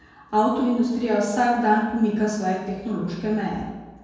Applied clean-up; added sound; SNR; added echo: none; none; none; reverberation time 1.2 s.